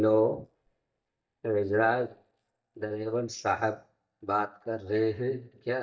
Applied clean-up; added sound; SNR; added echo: neural mask model DeepFilterNet 3.